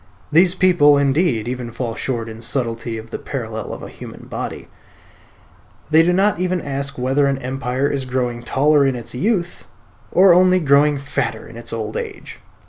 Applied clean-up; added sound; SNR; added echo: none; none; none; none.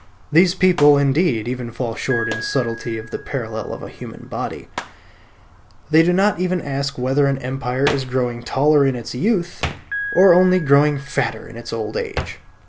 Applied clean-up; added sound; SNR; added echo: none; Hands + Piano; 13 dB; none.